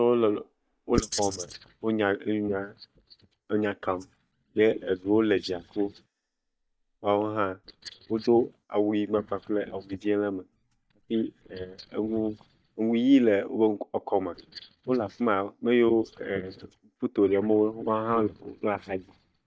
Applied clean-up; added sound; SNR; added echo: neural mask model DeepFilterNet 3.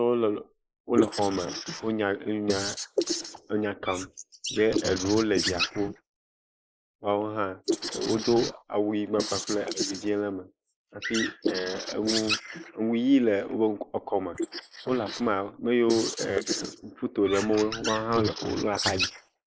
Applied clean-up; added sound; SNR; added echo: neural mask model Resemble Enhance denoiser.